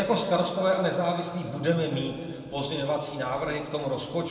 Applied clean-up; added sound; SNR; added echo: none; none; none; reverberation time 2.0 s.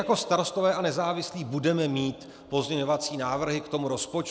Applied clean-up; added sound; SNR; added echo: none; none; none; none.